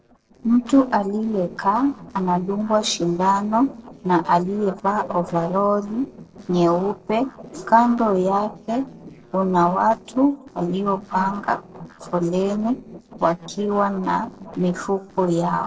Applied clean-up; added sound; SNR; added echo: neural separator model SepFormer DNS4.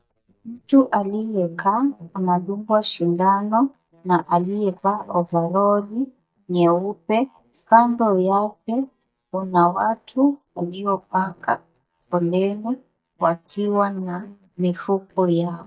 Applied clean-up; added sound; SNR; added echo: neural mask model DeepFilterNet 3.